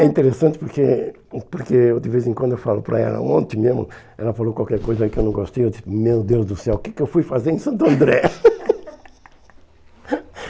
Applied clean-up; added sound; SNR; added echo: none; none; none; none.